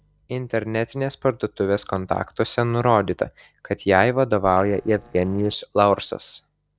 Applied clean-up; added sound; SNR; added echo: neural separator model SepFormer DNS4.